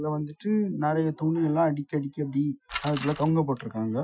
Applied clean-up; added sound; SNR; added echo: classical method Wiener filter.